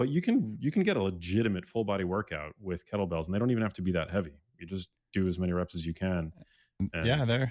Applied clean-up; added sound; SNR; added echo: none; none; none; none.